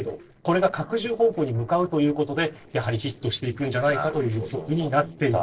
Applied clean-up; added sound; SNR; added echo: neural separator model SepFormer DNS4.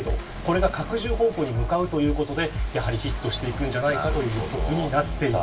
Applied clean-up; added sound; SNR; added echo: none; Waves, surf; 15 dB; reverberation time 0.1 s.